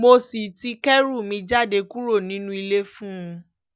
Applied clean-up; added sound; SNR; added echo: none; none; none; none.